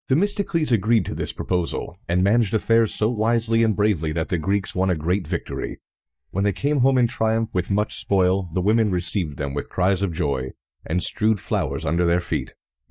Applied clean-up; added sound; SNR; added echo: neural mask model DeepFilterNet 3.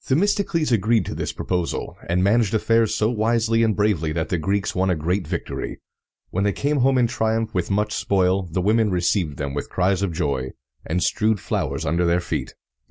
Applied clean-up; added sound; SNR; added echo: none; none; none; none.